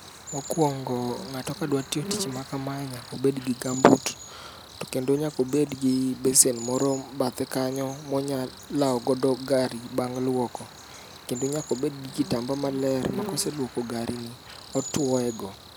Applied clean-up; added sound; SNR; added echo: none; Cricket; 14 dB; none.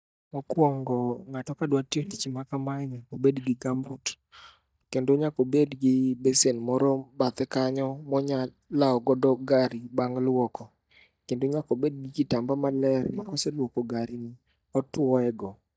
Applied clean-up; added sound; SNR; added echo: neural mask model DeepFilterNet 3.